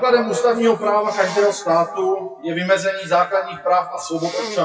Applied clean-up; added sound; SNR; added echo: classical method WPE with log-MMSE.